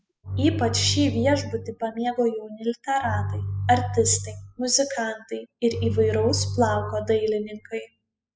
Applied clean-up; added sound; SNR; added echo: classical method spectral subtraction.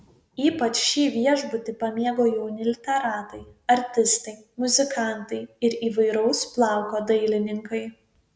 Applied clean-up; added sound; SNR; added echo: none; none; none; none.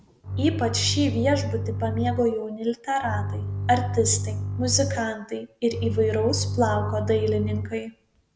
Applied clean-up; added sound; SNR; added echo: none; Bowed string instrument; 3 dB; none.